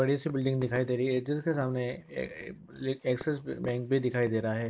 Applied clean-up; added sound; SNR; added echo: neural mask model Resemble Enhance denoiser.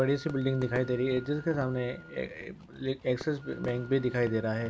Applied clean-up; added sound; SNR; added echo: none; Fireworks + Wind instrument, woodwind instrument; 16 dB; none.